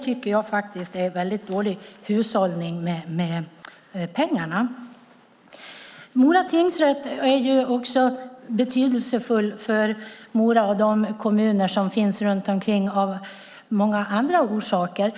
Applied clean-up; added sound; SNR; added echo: none; none; none; none.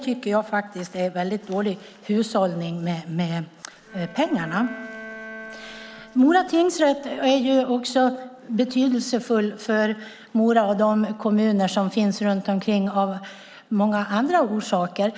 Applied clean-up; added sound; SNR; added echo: none; Bowed string instrument; 18 dB; none.